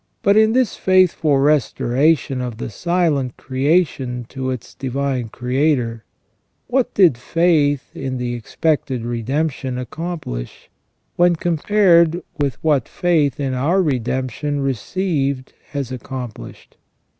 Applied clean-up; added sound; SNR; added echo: none; Crackle; 19 dB; none.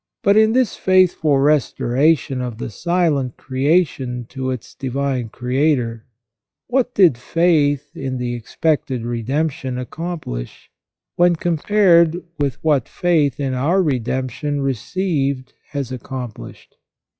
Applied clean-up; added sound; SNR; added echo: classical method log-MMSE.